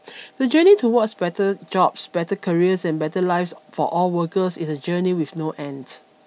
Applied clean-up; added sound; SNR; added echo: none; none; none; none.